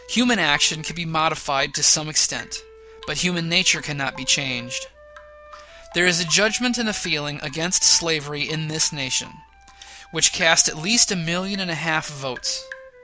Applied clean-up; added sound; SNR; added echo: none; Wind instrument, woodwind instrument + Drip / Rain; 20 dB; none.